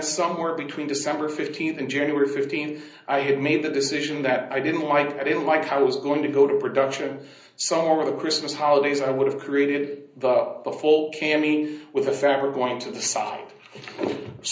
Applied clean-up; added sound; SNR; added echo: none; none; none; reverberation time 0.5 s.